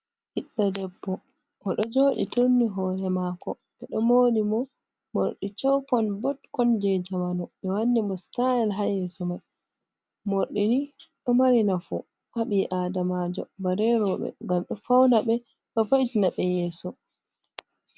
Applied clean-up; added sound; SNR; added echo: none; none; none; none.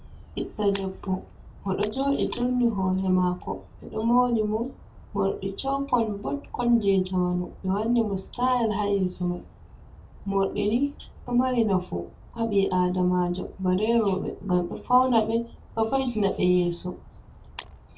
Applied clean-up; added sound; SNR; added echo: none; Bird vocalization, bird call, bird song; 20 dB; reverberation time 0.2 s.